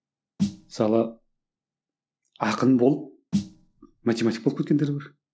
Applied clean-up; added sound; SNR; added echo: neural separator model SepFormer DNS4.